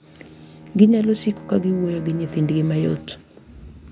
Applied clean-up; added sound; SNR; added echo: none; Bowed string instrument; 17 dB; none.